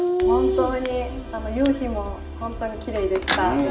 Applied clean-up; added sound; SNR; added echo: none; Scissors; 12 dB; reverberation time 1.5 s.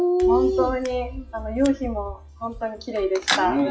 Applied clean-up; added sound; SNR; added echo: classical method WPE with log-MMSE.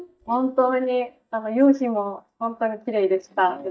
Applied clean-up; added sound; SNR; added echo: neural mask model DeepFilterNet 3.